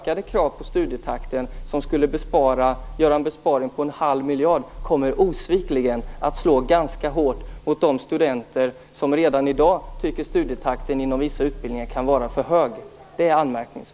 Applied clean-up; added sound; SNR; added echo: none; Growling; 13 dB; none.